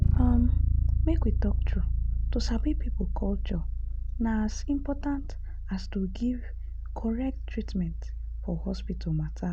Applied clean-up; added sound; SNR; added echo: none; Bass guitar; -5 dB; none.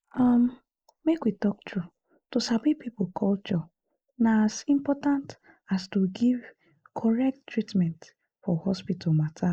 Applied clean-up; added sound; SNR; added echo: neural mask model Resemble Enhance denoiser.